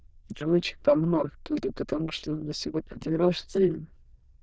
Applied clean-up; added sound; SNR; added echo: neural diffusion model UNIVERSE++.